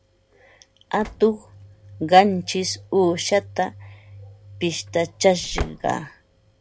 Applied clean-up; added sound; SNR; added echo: none; Slam / Engine; 16 dB; none.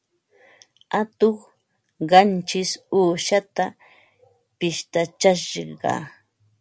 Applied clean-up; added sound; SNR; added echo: none; none; none; none.